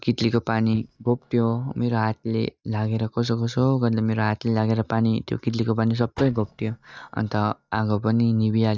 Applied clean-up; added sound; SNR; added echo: neural mask model DeepFilterNet 3.